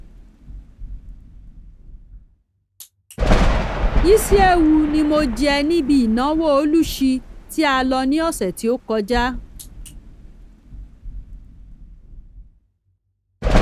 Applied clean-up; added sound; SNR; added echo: none; Thunder; 4 dB; none.